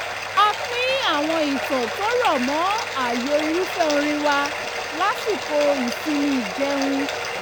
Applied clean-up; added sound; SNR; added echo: none; Bathtub (filling or washing); 5 dB; none.